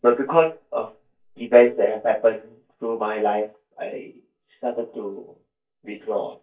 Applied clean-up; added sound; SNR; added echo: neural mask model DeepFilterNet 3.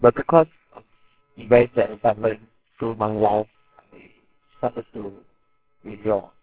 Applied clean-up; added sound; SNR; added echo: neural separator model SepFormer WHAMR!.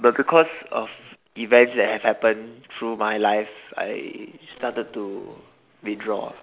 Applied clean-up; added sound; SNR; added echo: none; none; none; none.